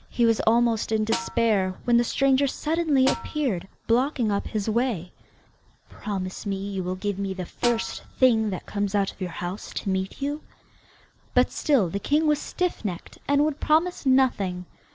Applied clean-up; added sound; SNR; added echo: none; Snare drum; 11 dB; none.